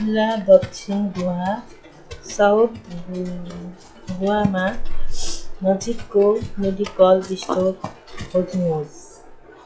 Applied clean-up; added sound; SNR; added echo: classical method log-MMSE.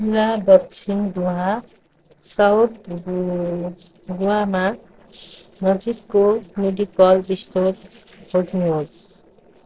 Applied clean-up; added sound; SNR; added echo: neural separator model SepFormer DNS4.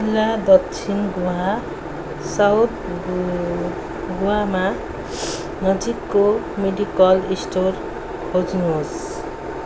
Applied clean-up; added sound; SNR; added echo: none; none; none; none.